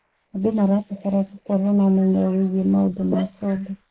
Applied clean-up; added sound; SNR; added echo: neural mask model Resemble Enhance denoiser.